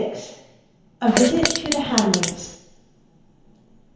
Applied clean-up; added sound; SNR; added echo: none; Fart; 0 dB; reverberation time 1.0 s.